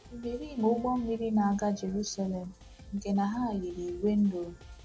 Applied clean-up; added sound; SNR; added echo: none; Drum kit; 19 dB; none.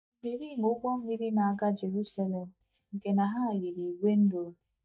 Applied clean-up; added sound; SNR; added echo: neural mask model DeepFilterNet 3.